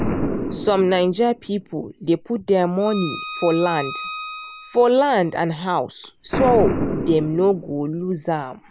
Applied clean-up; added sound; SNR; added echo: none; Bowed string instrument + Boom; 8 dB; none.